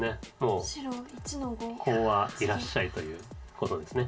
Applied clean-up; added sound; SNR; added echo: none; Drum kit; 14 dB; reverberation time 0.2 s.